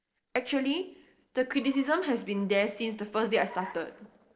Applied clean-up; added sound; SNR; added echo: neural separator model SepFormer DNS4.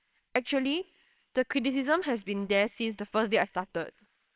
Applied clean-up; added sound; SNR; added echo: neural separator model SepFormer WHAMR!.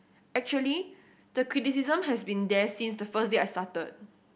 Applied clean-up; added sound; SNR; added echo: none; none; none; none.